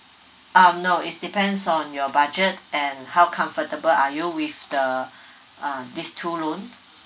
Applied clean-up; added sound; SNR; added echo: none; none; none; none.